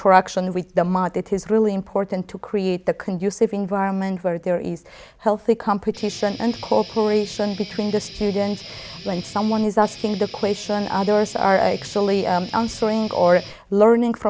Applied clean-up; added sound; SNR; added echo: none; Guitar; 16 dB; none.